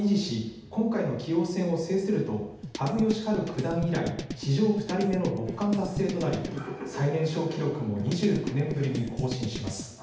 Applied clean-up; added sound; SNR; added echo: none; Drum kit; 8 dB; reverberation time 0.8 s.